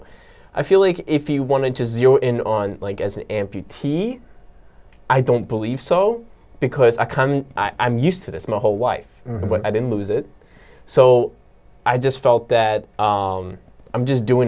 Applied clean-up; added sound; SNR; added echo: none; none; none; none.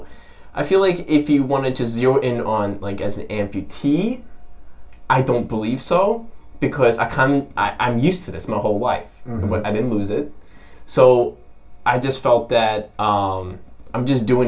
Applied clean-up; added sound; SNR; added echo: none; none; none; reverberation time 0.2 s.